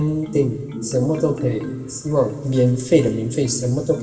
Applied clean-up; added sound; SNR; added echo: none; Marimba, xylophone; 13 dB; reverberation time 1.7 s.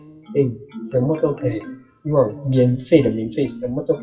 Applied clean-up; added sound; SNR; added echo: classical method WPE with log-MMSE.